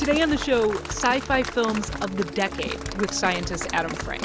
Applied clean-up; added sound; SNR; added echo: none; Applause / Crowd; 10 dB; none.